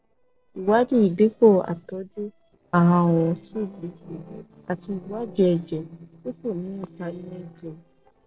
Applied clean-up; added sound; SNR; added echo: neural separator model SepFormer DNS4.